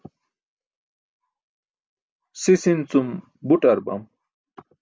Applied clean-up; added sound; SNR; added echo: none; none; none; none.